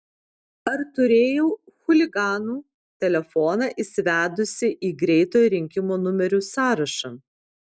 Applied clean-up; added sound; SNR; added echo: none; none; none; none.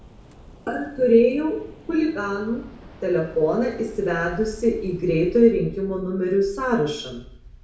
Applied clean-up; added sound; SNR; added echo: none; Waves, surf; 20 dB; reverberation time 0.6 s.